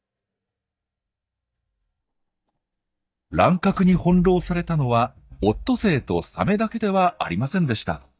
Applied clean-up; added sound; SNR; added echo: neural mask model DeepFilterNet 3.